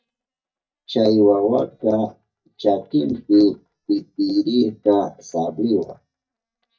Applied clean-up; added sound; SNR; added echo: neural mask model DeepFilterNet 3.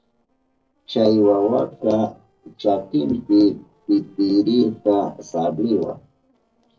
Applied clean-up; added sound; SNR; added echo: neural separator model SepFormer DNS4.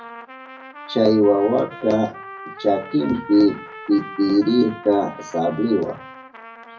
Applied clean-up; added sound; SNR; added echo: none; Trumpet; 17 dB; reverberation time 0.4 s.